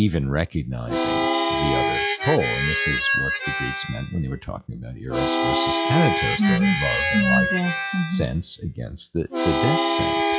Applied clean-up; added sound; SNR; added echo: classical method log-MMSE.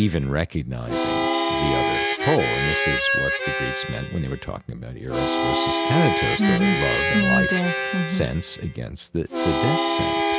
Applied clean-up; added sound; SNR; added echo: none; Harmonica; -1 dB; none.